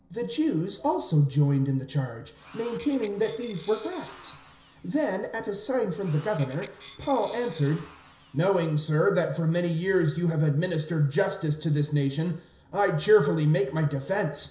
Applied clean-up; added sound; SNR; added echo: none; Tools; 18 dB; reverberation time 0.5 s.